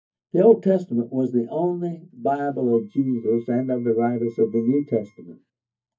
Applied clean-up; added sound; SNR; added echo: neural mask model DeepFilterNet 3.